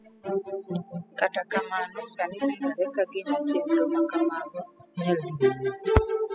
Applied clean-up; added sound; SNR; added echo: classical method spectral subtraction.